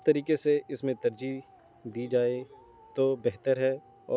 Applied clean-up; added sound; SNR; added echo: none; none; none; none.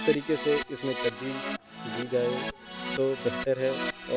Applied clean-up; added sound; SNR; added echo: none; Keyboard (musical); 6 dB; none.